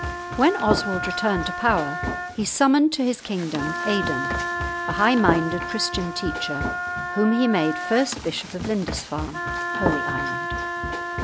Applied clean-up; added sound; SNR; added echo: none; Wind instrument, woodwind instrument + Run; 4 dB; none.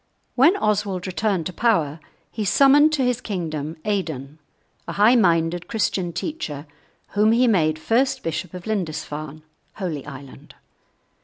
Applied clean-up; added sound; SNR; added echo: none; none; none; none.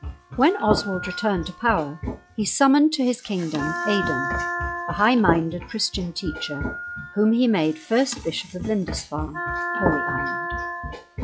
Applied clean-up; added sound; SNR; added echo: classical method log-MMSE.